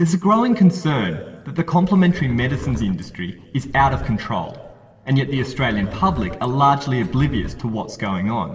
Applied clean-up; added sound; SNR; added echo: none; Livestock, farm animals, working animals; 13 dB; reverberation time 2.1 s.